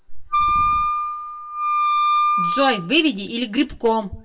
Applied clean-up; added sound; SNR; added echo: none; Wind instrument, woodwind instrument; -3 dB; reverberation time 0.2 s.